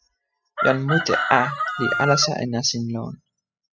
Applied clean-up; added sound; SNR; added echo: classical method spectral subtraction.